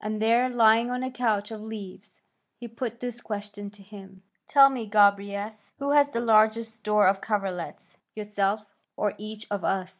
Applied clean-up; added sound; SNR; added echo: neural mask model Resemble Enhance denoiser.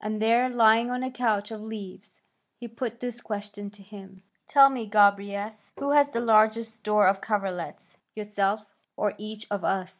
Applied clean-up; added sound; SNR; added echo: none; Tap; 20 dB; none.